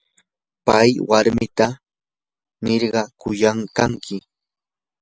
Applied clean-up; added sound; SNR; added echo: none; none; none; none.